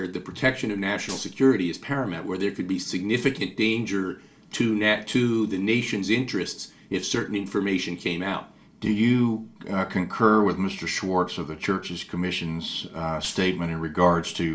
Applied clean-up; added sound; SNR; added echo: none; Gunshot, gunfire; 19 dB; reverberation time 0.3 s.